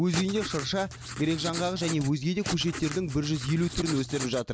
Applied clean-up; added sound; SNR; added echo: none; Writing; 9 dB; none.